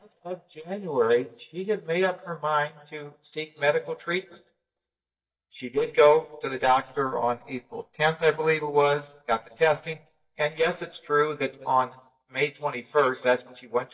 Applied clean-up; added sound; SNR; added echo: neural mask model DeepFilterNet 3.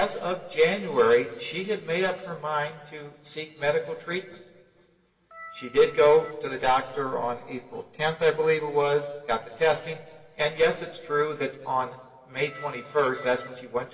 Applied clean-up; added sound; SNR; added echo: none; Organ; 17 dB; reverberation time 2.0 s.